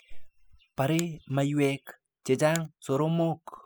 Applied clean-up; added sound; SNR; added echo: classical method spectral subtraction.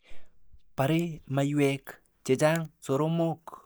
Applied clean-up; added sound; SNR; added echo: neural mask model DeepFilterNet 3.